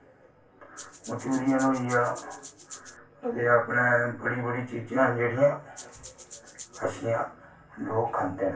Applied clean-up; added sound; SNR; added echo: none; Rattle (instrument); 18 dB; reverberation time 0.3 s.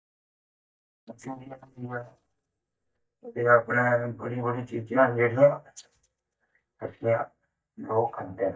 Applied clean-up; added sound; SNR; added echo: neural mask model DeepFilterNet 3.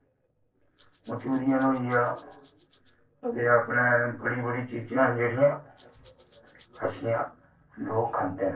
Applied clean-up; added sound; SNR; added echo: neural separator model SepFormer DNS4.